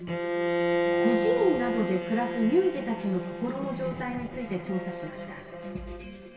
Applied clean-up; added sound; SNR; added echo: none; Bowed string instrument; 2 dB; reverberation time 0.9 s.